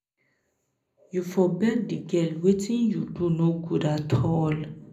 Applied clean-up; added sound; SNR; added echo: none; none; none; reverberation time 0.5 s.